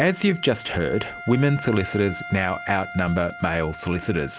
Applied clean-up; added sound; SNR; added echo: none; Wind instrument, woodwind instrument; 14 dB; none.